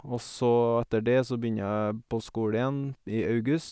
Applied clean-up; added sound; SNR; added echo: none; none; none; none.